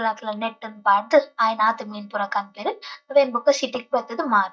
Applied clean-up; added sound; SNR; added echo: neural mask model DeepFilterNet 3.